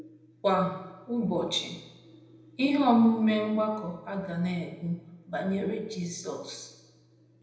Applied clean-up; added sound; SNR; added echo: none; none; none; reverberation time 0.8 s.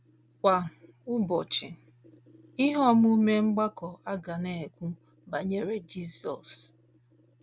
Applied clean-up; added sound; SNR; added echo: none; none; none; none.